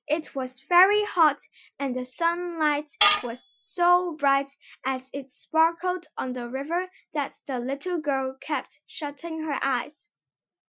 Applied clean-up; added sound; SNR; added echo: classical method Wiener filter.